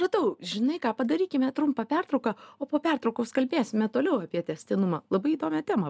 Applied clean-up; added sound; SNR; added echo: none; none; none; none.